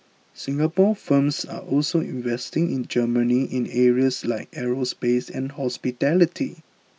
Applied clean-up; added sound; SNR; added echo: none; none; none; none.